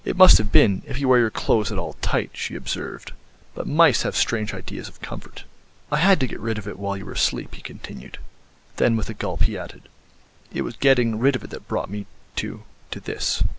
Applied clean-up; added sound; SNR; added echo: none; none; none; none.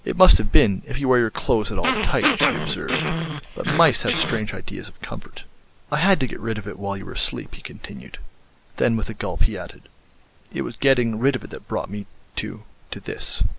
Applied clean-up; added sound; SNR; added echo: none; Growling; 4 dB; none.